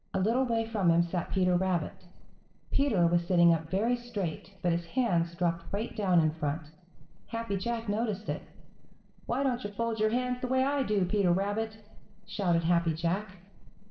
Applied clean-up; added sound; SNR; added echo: neural separator model SepFormer DNS4.